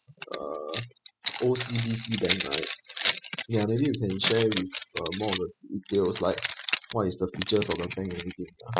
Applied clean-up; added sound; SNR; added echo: classical method spectral subtraction.